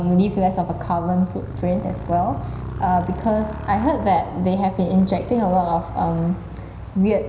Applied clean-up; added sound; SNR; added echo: none; Motorcycle; 10 dB; reverberation time 0.9 s.